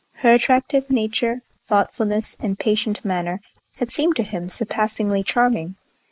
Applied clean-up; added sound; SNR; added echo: neural mask model Resemble Enhance denoiser.